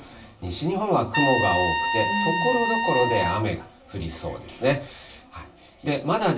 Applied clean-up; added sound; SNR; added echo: none; Trumpet; 3 dB; reverberation time 0.2 s.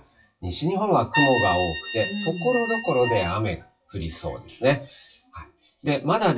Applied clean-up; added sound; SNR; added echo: classical method WPE with log-MMSE.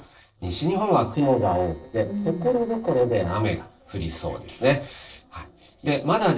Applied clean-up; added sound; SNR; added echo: neural separator model SepFormer DNS4.